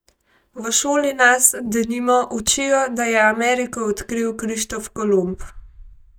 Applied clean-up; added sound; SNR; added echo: neural mask model DeepFilterNet 3.